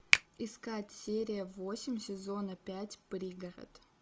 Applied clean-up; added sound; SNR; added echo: none; Finger snapping; -4 dB; none.